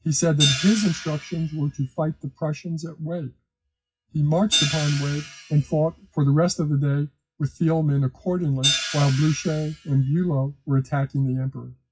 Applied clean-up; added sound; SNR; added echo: classical method WPE with log-MMSE.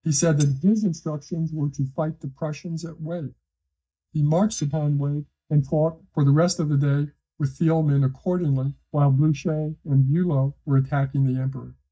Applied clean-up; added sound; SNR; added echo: neural mask model DeepFilterNet 3.